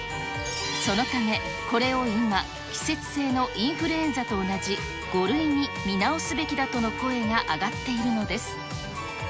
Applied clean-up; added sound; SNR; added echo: none; Bowed string instrument; 10 dB; none.